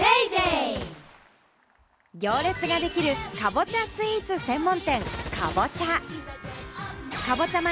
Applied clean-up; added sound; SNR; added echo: none; Gunshot, gunfire; 16 dB; none.